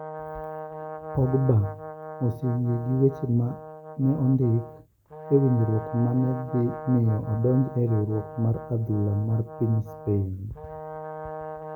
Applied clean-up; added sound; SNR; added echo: none; Brass instrument; 13 dB; none.